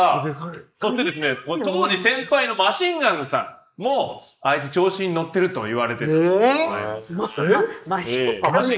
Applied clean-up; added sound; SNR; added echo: neural mask model Resemble Enhance denoiser.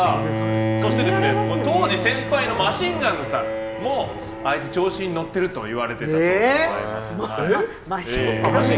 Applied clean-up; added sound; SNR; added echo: none; Bowed string instrument; 4 dB; none.